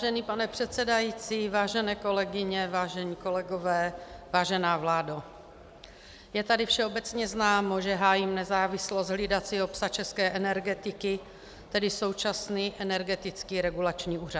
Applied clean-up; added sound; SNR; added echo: none; none; none; none.